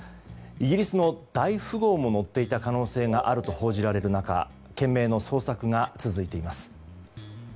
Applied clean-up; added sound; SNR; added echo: none; Bass guitar; 18 dB; none.